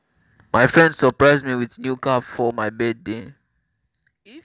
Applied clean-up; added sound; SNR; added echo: none; none; none; none.